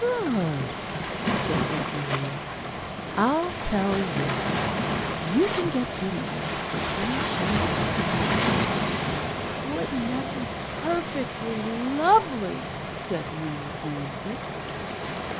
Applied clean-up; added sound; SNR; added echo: none; Waves, surf; 0 dB; none.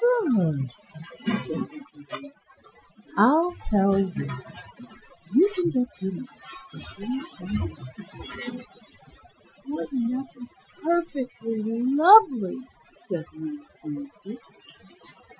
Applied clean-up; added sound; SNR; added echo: classical method Wiener filter.